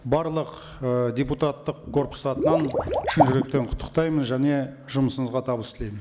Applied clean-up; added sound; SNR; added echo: none; Liquid; 3 dB; none.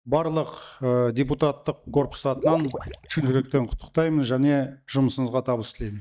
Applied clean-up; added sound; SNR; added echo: neural mask model DeepFilterNet 3.